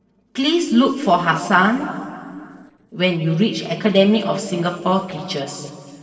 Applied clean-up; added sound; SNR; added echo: neural separator model SepFormer DNS4.